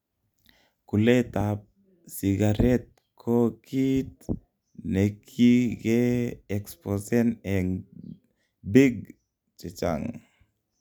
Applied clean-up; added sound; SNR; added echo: none; none; none; none.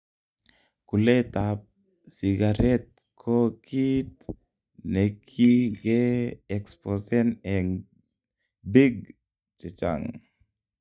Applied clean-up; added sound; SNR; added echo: neural mask model DeepFilterNet 3.